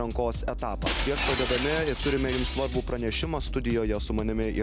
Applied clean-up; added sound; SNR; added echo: none; Shatter; 6 dB; none.